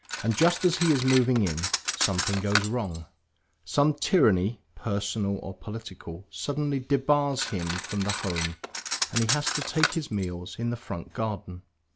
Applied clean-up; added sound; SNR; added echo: none; Cutlery, silverware; 5 dB; none.